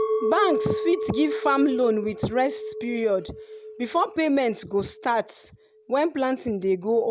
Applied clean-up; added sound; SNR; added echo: none; Chink, clink; 7 dB; none.